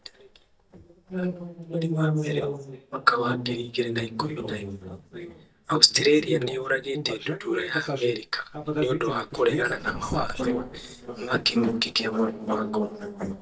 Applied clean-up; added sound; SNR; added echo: neural mask model DeepFilterNet 3.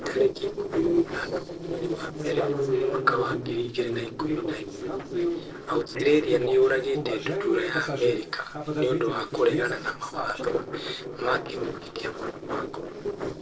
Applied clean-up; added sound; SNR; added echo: neural separator model SepFormer DNS4.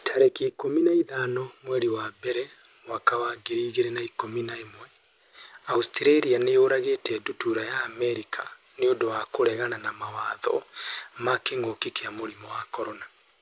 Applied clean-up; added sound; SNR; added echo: none; none; none; none.